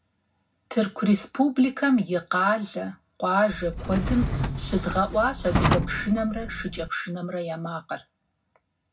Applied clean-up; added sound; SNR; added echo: none; Drawer open or close; 2 dB; reverberation time 0.4 s.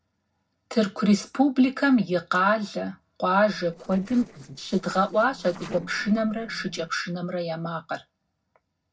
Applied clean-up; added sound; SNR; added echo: neural separator model SepFormer DNS4.